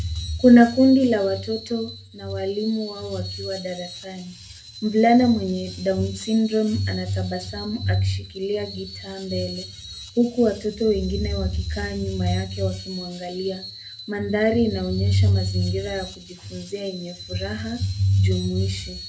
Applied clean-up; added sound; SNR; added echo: none; Screech; 17 dB; reverberation time 0.3 s.